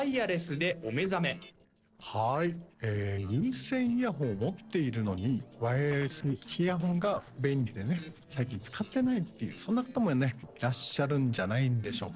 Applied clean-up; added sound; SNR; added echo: neural separator model SepFormer DNS4.